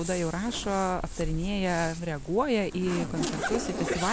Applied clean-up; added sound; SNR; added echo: none; Zipper (clothing); 5 dB; none.